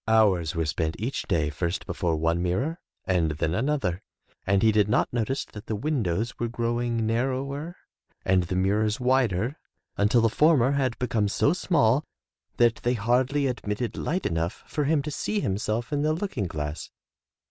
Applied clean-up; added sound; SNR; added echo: none; none; none; none.